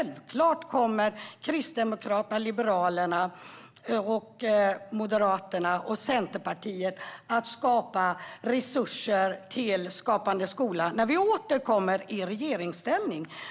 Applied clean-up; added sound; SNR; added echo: none; none; none; none.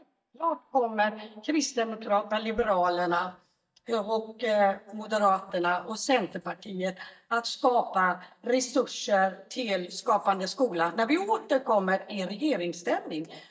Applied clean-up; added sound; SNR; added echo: neural mask model DeepFilterNet 3.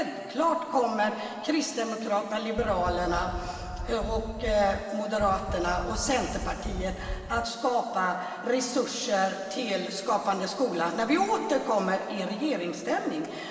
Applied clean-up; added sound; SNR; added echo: none; Wind; 8 dB; reverberation time 2.7 s.